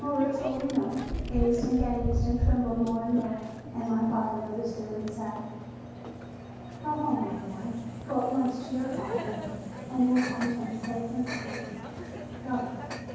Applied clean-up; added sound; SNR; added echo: none; Microwave oven; 4 dB; reverberation time 1.3 s.